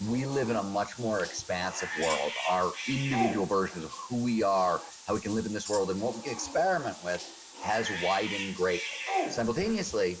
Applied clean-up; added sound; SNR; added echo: none; Bathtub (filling or washing) / Cat + Tambourine; 8 dB; none.